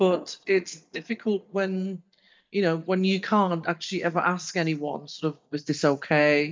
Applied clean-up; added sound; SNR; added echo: neural mask model DeepFilterNet 3.